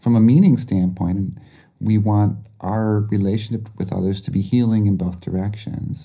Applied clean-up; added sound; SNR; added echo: none; none; none; reverberation time 0.5 s.